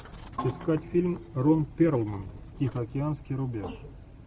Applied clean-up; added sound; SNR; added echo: none; Percussion; 17 dB; none.